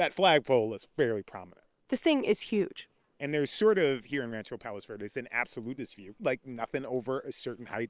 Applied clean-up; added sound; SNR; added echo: neural separator model SepFormer WHAM!.